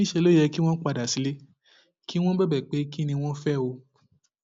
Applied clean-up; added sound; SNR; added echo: none; none; none; none.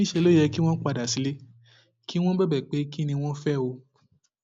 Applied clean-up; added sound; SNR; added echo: none; Guitar; 18 dB; none.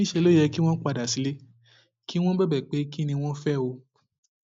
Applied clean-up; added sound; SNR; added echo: neural mask model DeepFilterNet 3.